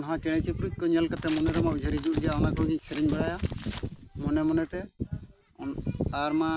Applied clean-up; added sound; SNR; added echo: none; Tearing; 18 dB; none.